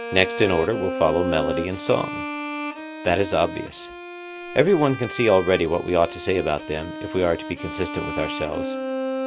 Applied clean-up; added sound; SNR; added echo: none; Bowed string instrument; 7 dB; none.